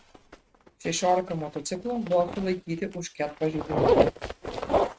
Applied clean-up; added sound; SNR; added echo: neural mask model RNNoise.